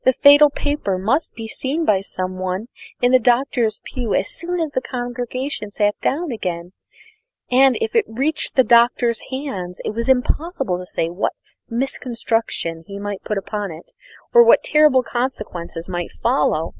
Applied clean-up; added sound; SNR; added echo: none; none; none; none.